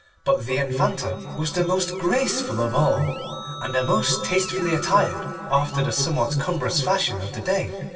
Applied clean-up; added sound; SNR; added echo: none; Keyboard (musical); 15 dB; reverberation time 2.6 s.